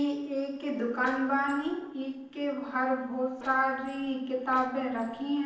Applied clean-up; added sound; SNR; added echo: neural separator model SepFormer DNS4.